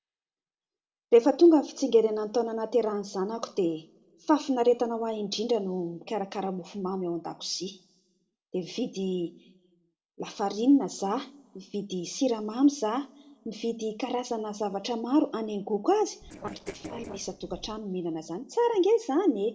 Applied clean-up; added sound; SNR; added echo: neural separator model SepFormer DNS4.